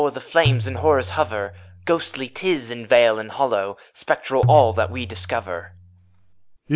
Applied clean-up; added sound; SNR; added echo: none; Tabla; 6 dB; none.